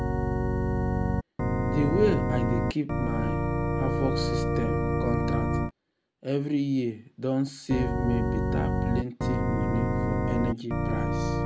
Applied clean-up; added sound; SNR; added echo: none; Organ; -4 dB; none.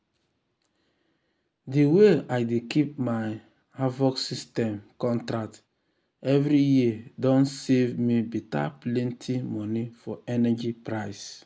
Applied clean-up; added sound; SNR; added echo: none; none; none; none.